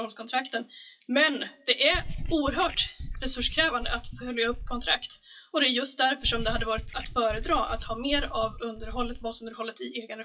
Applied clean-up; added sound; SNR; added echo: classical method WPE with log-MMSE.